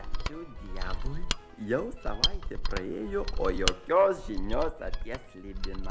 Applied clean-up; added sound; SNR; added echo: none; Mechanisms; -1 dB; none.